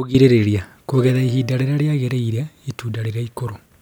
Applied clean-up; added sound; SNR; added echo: none; Plucked string instrument; 19 dB; none.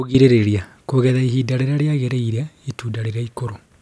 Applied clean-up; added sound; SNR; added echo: none; none; none; none.